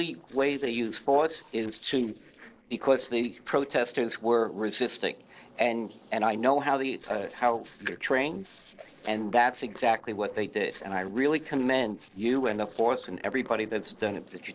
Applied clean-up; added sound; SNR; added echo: neural separator model SepFormer DNS4.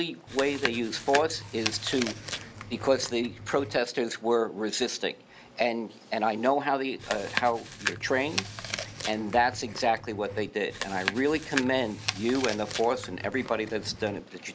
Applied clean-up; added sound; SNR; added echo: none; Chewing, mastication; 8 dB; none.